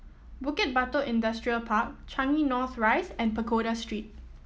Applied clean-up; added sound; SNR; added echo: none; none; none; none.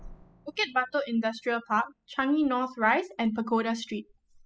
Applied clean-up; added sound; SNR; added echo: classical method spectral subtraction.